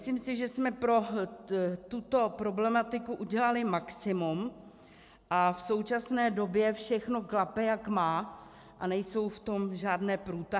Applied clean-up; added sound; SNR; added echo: none; none; none; none.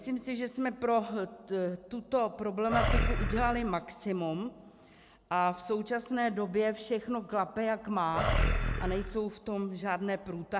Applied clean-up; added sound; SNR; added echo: none; Animal; -3 dB; none.